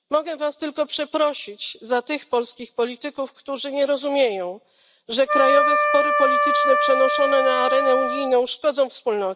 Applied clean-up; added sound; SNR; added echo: none; Wind instrument, woodwind instrument; -2 dB; none.